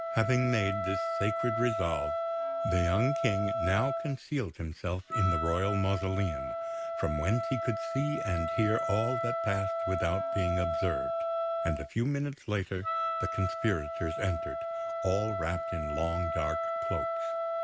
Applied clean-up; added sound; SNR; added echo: none; Wind instrument, woodwind instrument; 1 dB; none.